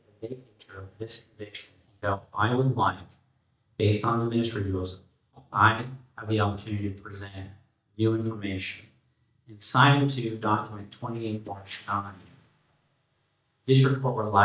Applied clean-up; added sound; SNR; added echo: neural mask model DeepFilterNet 3.